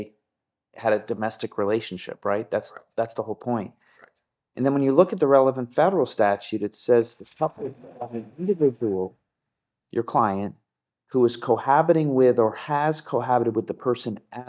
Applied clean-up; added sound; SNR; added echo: neural mask model DeepFilterNet 3.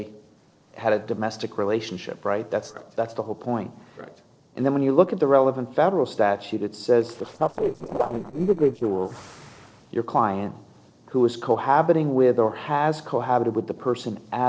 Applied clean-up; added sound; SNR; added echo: neural separator model SepFormer DNS4.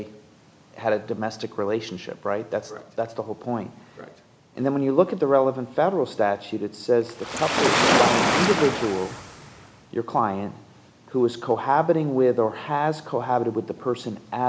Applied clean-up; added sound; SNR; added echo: none; Waves, surf; -2 dB; none.